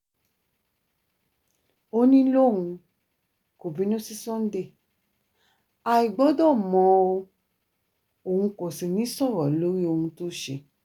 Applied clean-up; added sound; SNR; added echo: none; none; none; none.